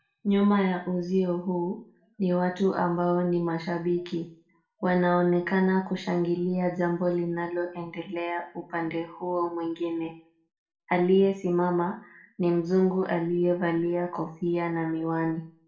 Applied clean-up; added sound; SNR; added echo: none; none; none; reverberation time 0.4 s.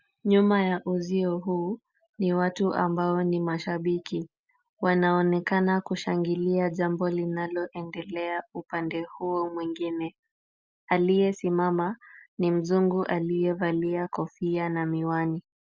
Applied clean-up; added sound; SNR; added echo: none; none; none; none.